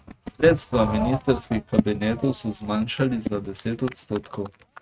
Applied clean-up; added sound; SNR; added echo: neural mask model RNNoise.